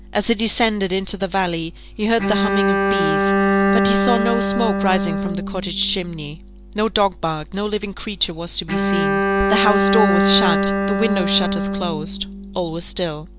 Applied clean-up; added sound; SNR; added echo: none; Bowed string instrument; 0 dB; none.